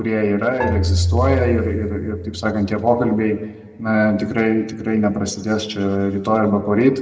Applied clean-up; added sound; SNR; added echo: none; Marimba, xylophone; 5 dB; reverberation time 1.3 s.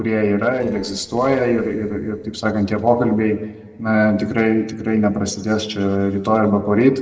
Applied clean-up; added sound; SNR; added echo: neural separator model SepFormer DNS4.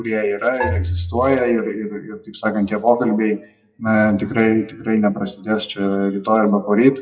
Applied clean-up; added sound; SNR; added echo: classical method WPE with log-MMSE.